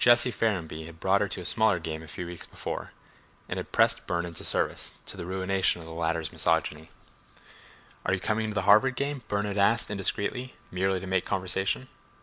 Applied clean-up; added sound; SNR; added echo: none; none; none; none.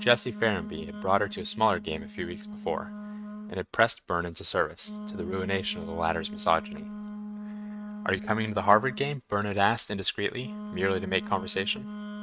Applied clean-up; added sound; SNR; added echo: neural mask model RNNoise.